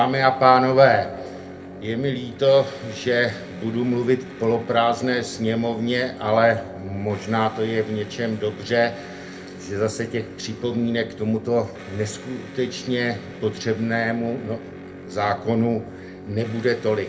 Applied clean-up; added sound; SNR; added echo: none; Electric guitar; 15 dB; reverberation time 0.3 s.